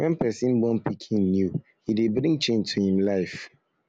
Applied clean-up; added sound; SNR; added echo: none; none; none; none.